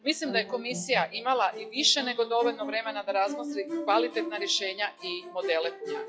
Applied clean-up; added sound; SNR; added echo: classical method log-MMSE.